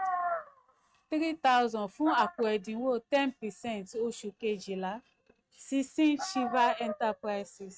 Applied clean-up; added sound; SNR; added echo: neural mask model RNNoise.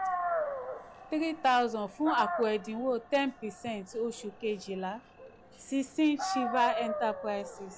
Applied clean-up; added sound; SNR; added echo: none; Dog; 6 dB; none.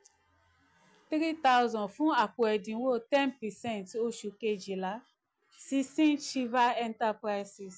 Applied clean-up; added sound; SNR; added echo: none; none; none; none.